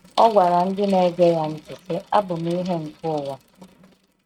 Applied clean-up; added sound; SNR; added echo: neural mask model RNNoise.